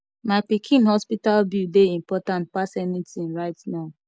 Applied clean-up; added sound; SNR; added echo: none; none; none; none.